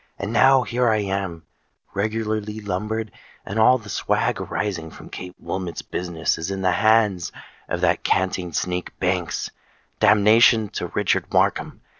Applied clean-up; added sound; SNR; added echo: none; none; none; none.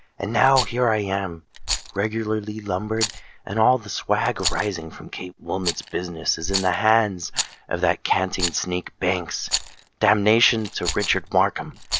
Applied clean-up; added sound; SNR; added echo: none; Rattle; 9 dB; none.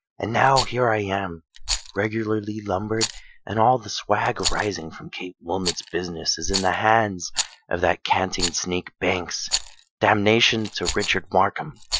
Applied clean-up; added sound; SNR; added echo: classical method Wiener filter.